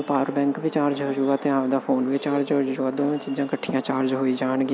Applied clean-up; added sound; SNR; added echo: none; none; none; none.